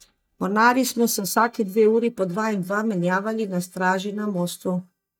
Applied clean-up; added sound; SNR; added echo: neural mask model DeepFilterNet 3.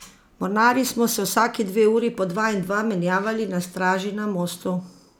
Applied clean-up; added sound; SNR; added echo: none; none; none; none.